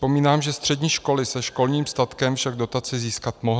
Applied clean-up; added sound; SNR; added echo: none; none; none; none.